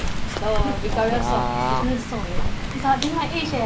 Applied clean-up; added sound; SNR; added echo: none; Bird / Fowl; -2 dB; none.